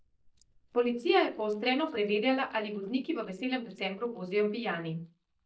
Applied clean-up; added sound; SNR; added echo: neural mask model DeepFilterNet 3.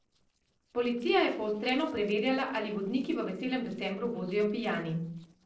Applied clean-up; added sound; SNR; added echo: neural separator model SepFormer DNS4.